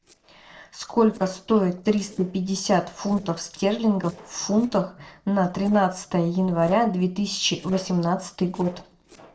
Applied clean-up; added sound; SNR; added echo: neural separator model SepFormer DNS4.